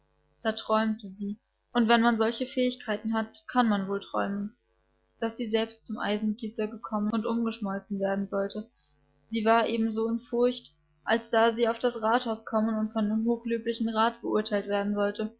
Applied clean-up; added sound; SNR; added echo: none; none; none; none.